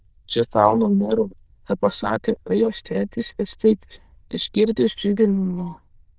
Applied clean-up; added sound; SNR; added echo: neural diffusion model UNIVERSE++.